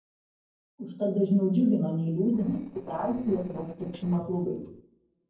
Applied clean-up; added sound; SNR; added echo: neural separator model SepFormer DNS4.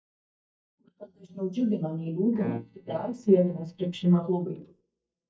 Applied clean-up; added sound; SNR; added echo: neural mask model DeepFilterNet 3.